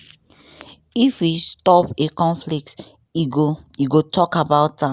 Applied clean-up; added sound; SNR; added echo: none; none; none; none.